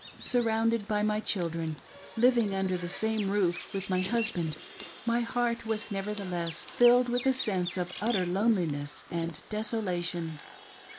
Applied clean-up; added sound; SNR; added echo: none; Bird vocalization, bird call, bird song; 14 dB; none.